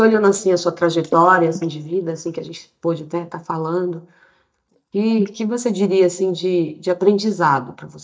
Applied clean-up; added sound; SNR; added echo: neural mask model DeepFilterNet 3.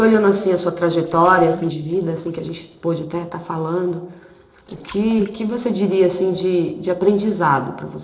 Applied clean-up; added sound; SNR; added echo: neural separator model SepFormer DNS4.